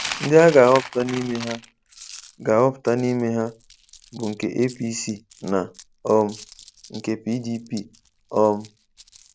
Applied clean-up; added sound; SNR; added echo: none; Coin (dropping); 17 dB; none.